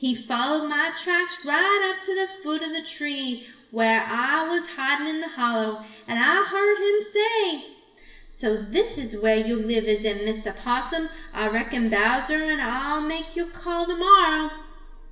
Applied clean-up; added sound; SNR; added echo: none; none; none; reverberation time 1.6 s.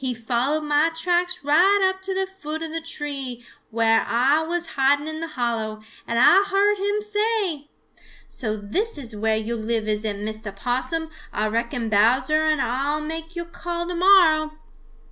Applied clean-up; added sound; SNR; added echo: none; none; none; none.